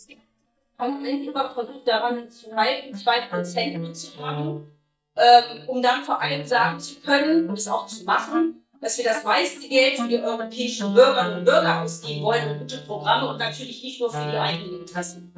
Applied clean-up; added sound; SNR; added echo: neural mask model DeepFilterNet 3.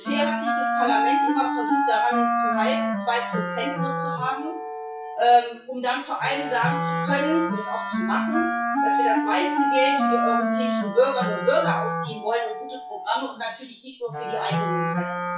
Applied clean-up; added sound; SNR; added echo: classical method WPE with log-MMSE.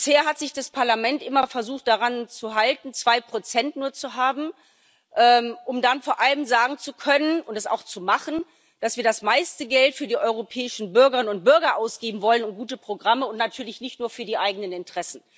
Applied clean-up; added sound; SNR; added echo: none; none; none; none.